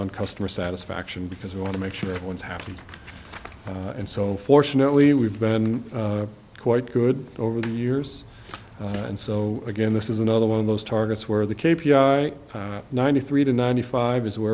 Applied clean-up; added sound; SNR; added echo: none; none; none; none.